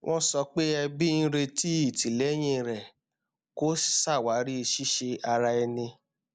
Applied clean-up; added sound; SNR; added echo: none; none; none; none.